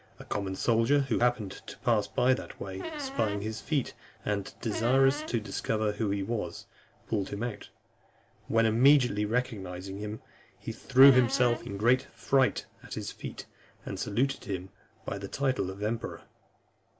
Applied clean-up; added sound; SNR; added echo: none; Squeak; 10 dB; none.